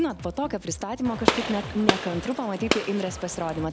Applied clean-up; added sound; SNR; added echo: none; Gunshot, gunfire; 0 dB; none.